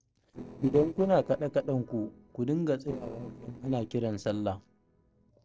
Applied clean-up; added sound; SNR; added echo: neural separator model SepFormer DNS4.